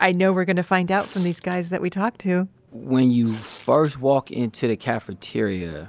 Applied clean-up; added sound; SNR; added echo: none; Tearing; 19 dB; none.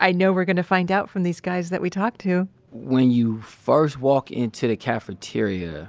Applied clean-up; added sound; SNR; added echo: none; none; none; none.